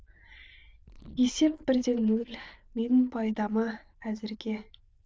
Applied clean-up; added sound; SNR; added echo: neural diffusion model UNIVERSE++.